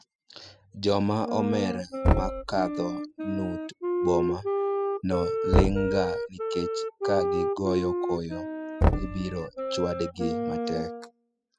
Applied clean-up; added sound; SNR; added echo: classical method spectral subtraction.